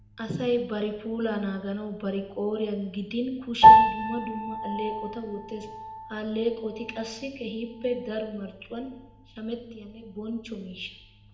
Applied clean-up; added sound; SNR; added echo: none; Piano; -4 dB; reverberation time 0.8 s.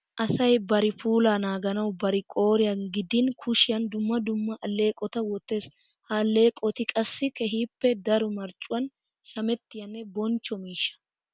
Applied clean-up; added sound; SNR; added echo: none; none; none; none.